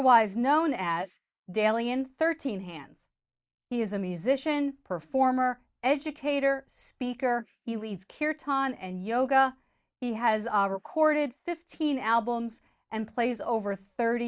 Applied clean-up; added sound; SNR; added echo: neural mask model Resemble Enhance denoiser.